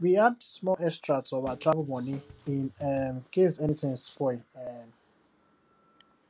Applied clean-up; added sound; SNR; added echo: none; Drum kit; 20 dB; none.